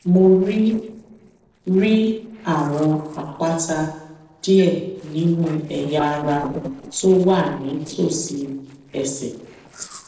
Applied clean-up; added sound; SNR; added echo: neural separator model SepFormer DNS4.